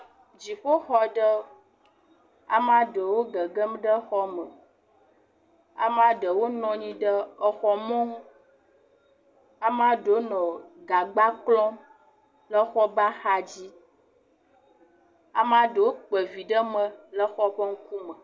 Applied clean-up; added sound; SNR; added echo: none; none; none; none.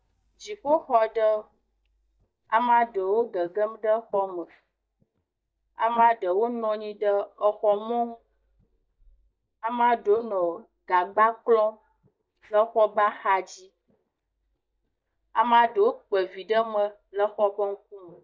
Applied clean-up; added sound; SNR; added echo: neural mask model DeepFilterNet 3.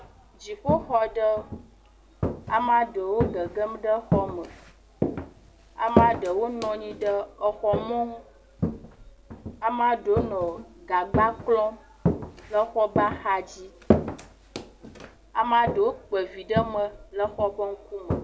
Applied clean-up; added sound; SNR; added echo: none; Walk, footsteps; 4 dB; none.